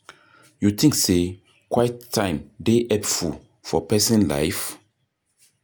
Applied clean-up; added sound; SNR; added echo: none; none; none; none.